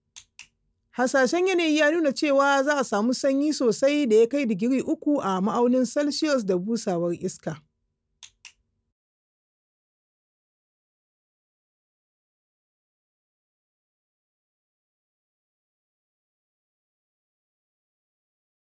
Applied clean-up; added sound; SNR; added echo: none; none; none; none.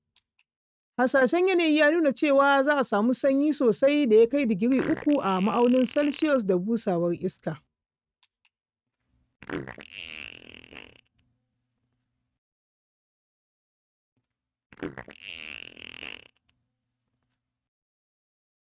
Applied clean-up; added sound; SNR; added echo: neural mask model RNNoise.